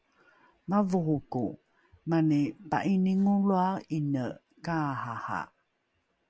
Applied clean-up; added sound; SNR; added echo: none; none; none; none.